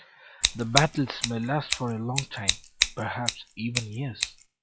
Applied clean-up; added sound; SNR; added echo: classical method log-MMSE.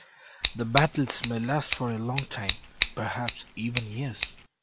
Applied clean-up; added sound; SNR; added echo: none; Scissors; 0 dB; none.